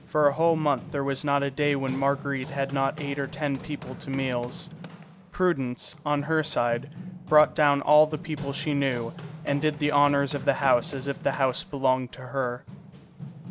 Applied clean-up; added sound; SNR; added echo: none; Run; 15 dB; none.